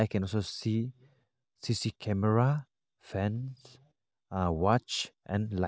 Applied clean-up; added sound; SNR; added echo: none; none; none; none.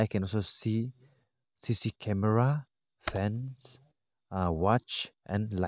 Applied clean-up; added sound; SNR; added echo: none; Computer keyboard; 12 dB; none.